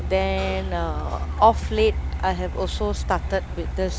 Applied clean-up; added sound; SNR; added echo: none; Truck; 3 dB; none.